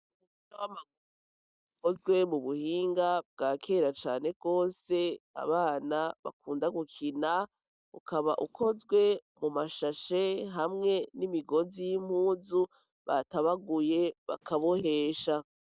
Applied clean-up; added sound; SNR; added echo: neural mask model DeepFilterNet 3.